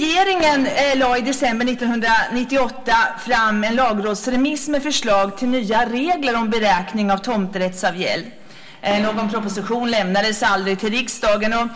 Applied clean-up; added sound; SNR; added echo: none; Fireworks; 20 dB; reverberation time 1.7 s.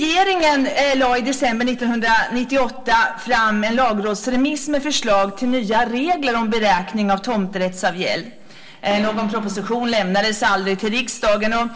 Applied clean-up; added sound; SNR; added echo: neural separator model SepFormer DNS4.